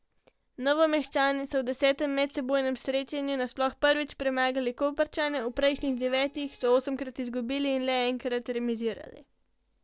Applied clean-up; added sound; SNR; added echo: neural separator model SepFormer DNS4.